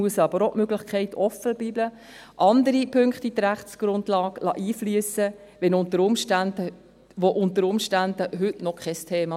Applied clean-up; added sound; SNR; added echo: none; none; none; none.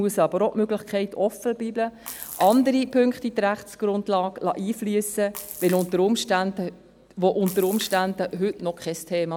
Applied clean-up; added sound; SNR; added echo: none; Splash, splatter; 17 dB; none.